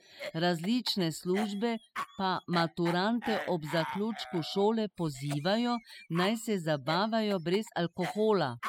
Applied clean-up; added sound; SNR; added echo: classical method spectral subtraction.